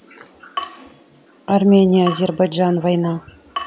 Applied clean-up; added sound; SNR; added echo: none; Drip / Water tap, faucet; 15 dB; none.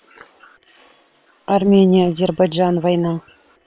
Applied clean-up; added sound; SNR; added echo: neural separator model SepFormer WHAM!.